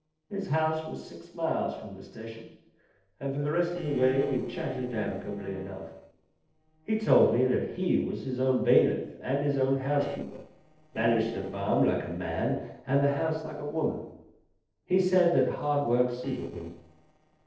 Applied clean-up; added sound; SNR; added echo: neural separator model SepFormer DNS4.